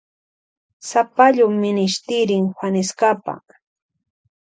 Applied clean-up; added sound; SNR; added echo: none; none; none; none.